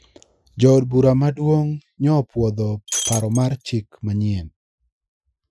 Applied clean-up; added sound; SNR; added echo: classical method Wiener filter.